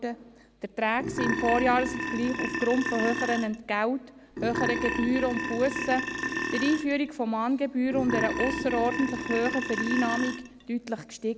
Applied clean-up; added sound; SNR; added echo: none; Burping, eructation; 3 dB; none.